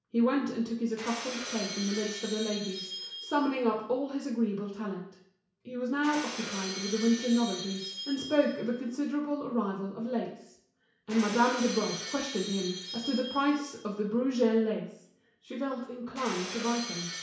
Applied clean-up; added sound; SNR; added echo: none; Shatter; 11 dB; reverberation time 0.6 s.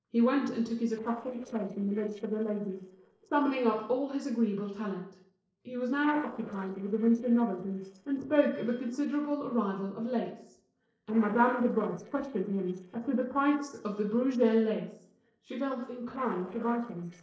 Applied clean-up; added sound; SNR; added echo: neural separator model SepFormer DNS4.